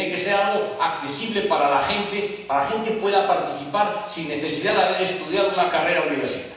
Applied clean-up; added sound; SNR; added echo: none; none; none; reverberation time 1.1 s.